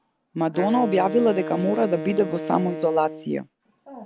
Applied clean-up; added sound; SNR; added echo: none; Wind instrument, woodwind instrument; 9 dB; none.